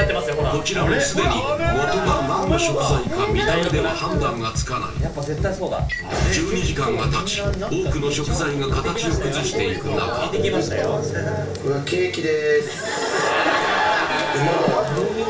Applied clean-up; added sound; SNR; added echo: none; Fire; 19 dB; reverberation time 0.2 s.